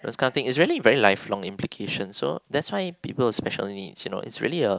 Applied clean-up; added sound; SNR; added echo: none; none; none; none.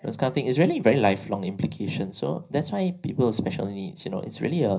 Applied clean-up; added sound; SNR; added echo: none; none; none; reverberation time 0.4 s.